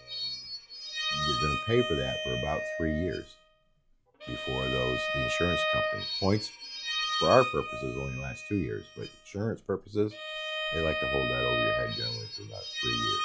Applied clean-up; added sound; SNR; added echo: classical method log-MMSE.